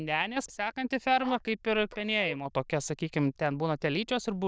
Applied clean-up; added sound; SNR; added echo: neural diffusion model UNIVERSE++.